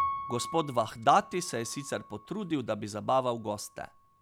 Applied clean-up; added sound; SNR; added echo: none; Piano; 10 dB; none.